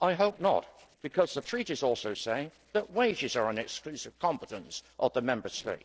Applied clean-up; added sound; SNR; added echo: neural separator model SepFormer DNS4.